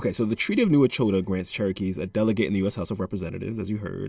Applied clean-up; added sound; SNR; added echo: none; none; none; none.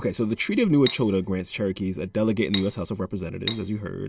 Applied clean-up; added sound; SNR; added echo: none; Cutlery, silverware; 10 dB; none.